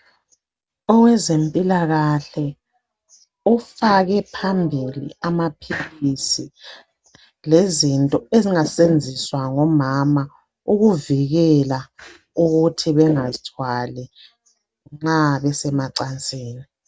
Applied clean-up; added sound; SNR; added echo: none; none; none; none.